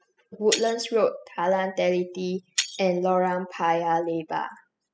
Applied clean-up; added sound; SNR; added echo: classical method spectral subtraction.